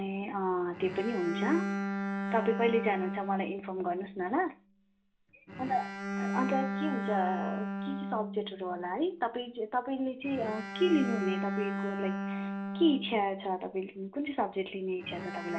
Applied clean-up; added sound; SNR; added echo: none; Bowed string instrument; 4 dB; reverberation time 0.3 s.